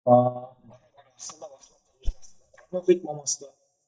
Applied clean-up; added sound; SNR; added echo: neural mask model DeepFilterNet 3.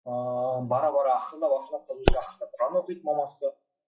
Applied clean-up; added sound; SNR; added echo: classical method WPE with log-MMSE.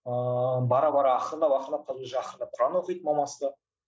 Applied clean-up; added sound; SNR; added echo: none; none; none; none.